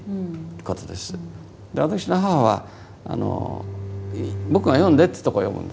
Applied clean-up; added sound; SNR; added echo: none; Bowed string instrument; 9 dB; none.